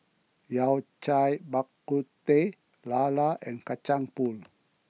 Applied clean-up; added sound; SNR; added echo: none; none; none; none.